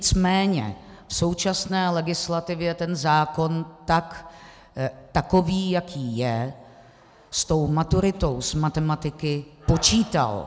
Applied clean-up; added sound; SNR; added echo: none; none; none; none.